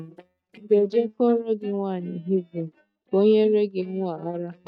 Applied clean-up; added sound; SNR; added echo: neural mask model DeepFilterNet 3.